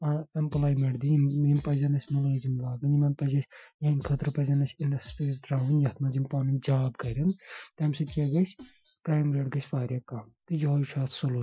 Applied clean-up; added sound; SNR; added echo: classical method Wiener filter.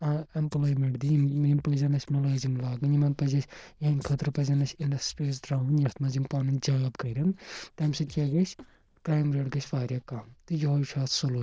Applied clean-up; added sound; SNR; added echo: neural diffusion model UNIVERSE++.